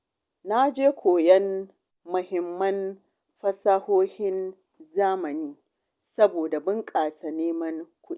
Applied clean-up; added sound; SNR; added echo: none; none; none; none.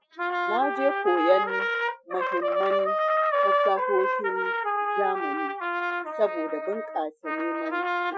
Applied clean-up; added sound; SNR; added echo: classical method Wiener filter.